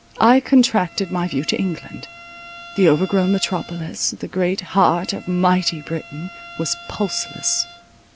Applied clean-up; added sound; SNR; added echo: none; Bowed string instrument; 20 dB; none.